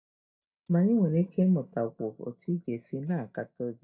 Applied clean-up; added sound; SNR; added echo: neural mask model DeepFilterNet 3.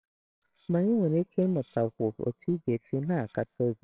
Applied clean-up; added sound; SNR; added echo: neural separator model SepFormer WHAMR!.